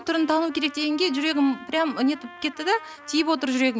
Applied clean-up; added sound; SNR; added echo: none; Trumpet; 19 dB; none.